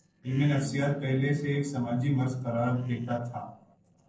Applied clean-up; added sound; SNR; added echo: neural separator model SepFormer DNS4.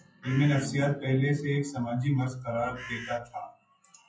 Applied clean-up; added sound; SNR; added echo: classical method WPE with log-MMSE.